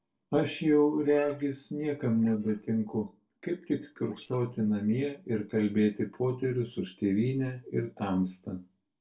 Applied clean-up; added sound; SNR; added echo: neural separator model SepFormer DNS4.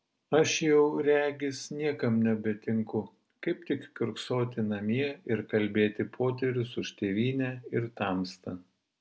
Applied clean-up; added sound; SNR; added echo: none; none; none; none.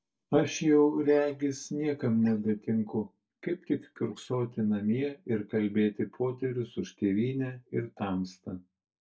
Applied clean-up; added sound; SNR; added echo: neural mask model DeepFilterNet 3.